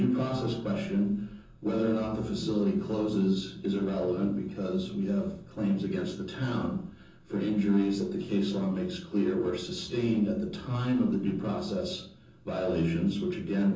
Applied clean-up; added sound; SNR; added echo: none; none; none; reverberation time 0.6 s.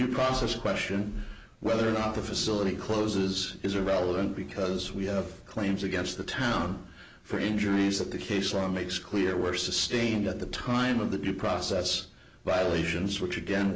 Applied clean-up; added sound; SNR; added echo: none; none; none; none.